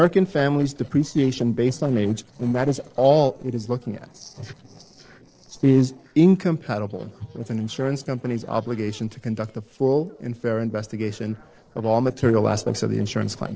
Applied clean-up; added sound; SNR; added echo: neural separator model SepFormer DNS4.